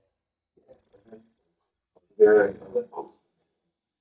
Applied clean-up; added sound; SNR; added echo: neural mask model DeepFilterNet 3.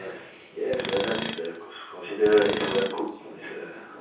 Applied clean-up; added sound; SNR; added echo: none; Tools; 8 dB; reverberation time 0.6 s.